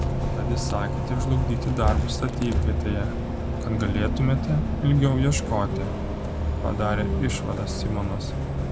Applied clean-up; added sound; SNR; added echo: none; Bus; -2 dB; none.